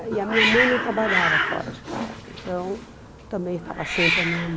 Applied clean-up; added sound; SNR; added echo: none; Hiss; -2 dB; none.